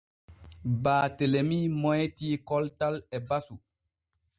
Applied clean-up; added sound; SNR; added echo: none; none; none; none.